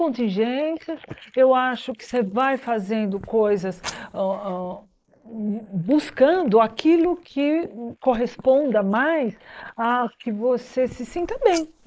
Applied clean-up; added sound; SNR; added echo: neural mask model Resemble Enhance denoiser.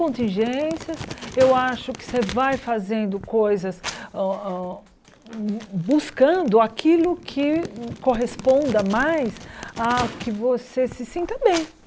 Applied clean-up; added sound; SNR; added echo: none; Crumpling, crinkling + Slam; 16 dB; none.